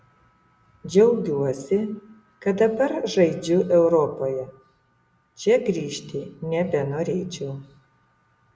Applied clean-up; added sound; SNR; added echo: none; none; none; none.